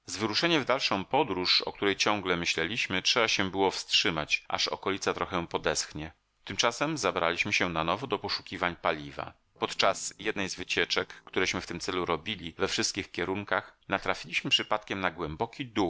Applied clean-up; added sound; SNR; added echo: neural separator model SepFormer DNS4.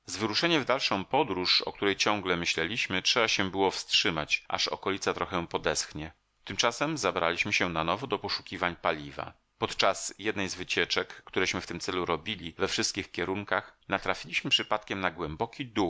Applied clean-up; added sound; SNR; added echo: none; none; none; none.